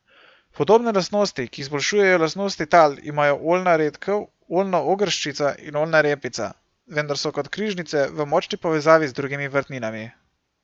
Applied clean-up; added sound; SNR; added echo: none; none; none; none.